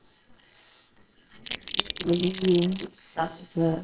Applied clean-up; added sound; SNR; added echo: neural separator model SepFormer WHAMR!.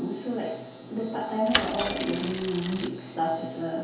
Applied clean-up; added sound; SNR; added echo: none; Mechanisms / Bicycle; 2 dB; reverberation time 0.8 s.